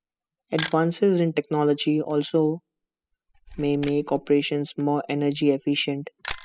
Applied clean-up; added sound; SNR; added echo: classical method spectral subtraction.